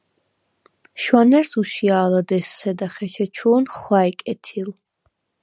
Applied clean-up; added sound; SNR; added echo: none; none; none; none.